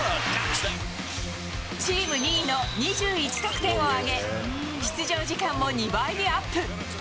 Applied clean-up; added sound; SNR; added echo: none; none; none; none.